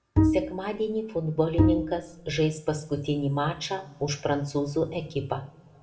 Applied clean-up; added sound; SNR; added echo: none; Bowed string instrument; -4 dB; reverberation time 1.6 s.